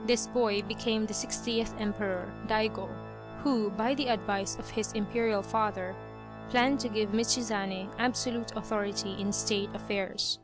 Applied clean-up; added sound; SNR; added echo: none; Organ; 11 dB; none.